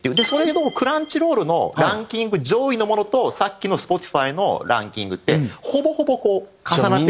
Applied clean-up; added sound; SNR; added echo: none; none; none; none.